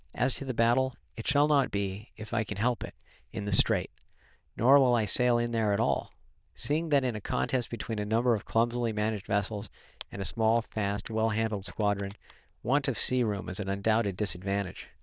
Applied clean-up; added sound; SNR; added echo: neural diffusion model UNIVERSE++.